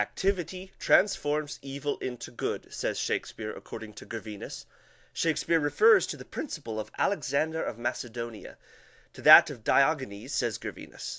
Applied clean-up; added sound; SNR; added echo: none; none; none; none.